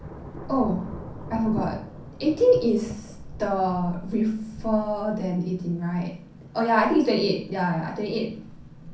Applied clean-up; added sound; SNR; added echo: none; Thunder / Rain; 14 dB; reverberation time 0.6 s.